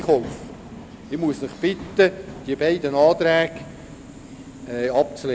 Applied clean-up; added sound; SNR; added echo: none; Subway, metro, underground; 16 dB; none.